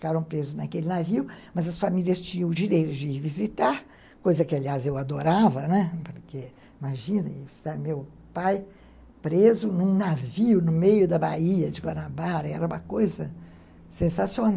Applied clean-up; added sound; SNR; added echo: none; none; none; none.